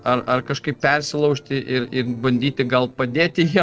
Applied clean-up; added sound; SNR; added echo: neural separator model SepFormer DNS4.